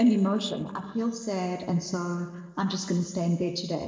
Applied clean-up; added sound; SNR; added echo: neural separator model SepFormer DNS4.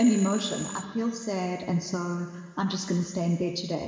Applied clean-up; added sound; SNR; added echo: none; Telephone; 18 dB; reverberation time 2.8 s.